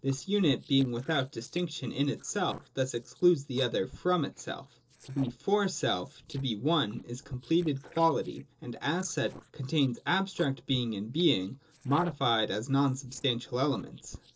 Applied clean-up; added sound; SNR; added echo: neural separator model SepFormer DNS4.